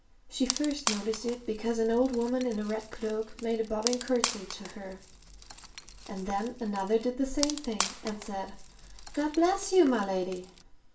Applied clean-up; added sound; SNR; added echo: none; Wood; 9 dB; reverberation time 0.3 s.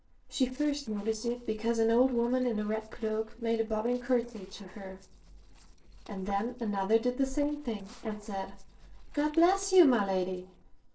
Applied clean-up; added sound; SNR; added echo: neural separator model SepFormer DNS4.